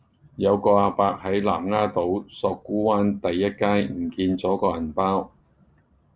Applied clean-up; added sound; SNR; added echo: none; none; none; none.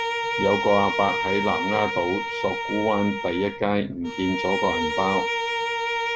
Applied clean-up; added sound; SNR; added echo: none; Bowed string instrument; 2 dB; none.